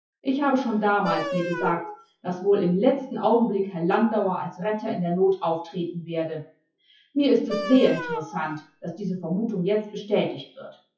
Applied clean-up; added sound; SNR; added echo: classical method WPE with log-MMSE.